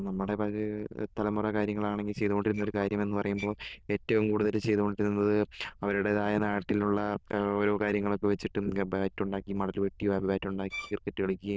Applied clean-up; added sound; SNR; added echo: neural diffusion model UNIVERSE++.